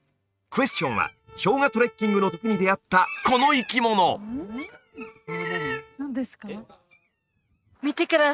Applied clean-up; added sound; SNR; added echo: neural mask model RNNoise.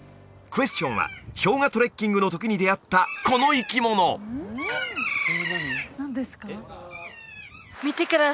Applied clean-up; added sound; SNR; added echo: none; none; none; none.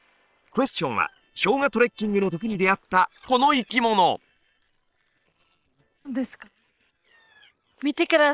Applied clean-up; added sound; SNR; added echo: neural separator model SepFormer WHAM!.